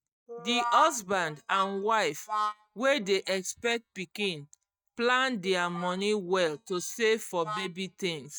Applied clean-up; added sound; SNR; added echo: neural mask model DeepFilterNet 3.